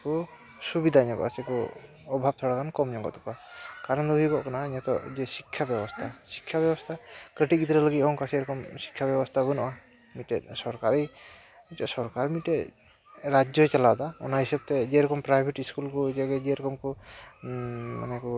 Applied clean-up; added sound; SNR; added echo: none; none; none; none.